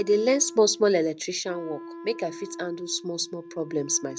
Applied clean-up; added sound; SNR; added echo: none; Wind instrument, woodwind instrument; 15 dB; none.